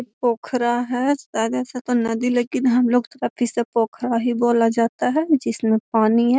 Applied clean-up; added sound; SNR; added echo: none; none; none; none.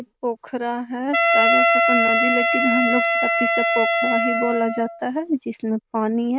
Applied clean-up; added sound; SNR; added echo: none; Wind instrument, woodwind instrument; -4 dB; none.